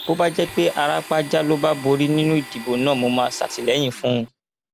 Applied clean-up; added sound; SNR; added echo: none; Domestic sounds, home sounds; 17 dB; none.